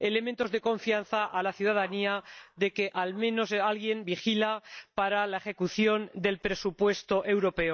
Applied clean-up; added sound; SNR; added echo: neural mask model DeepFilterNet 3.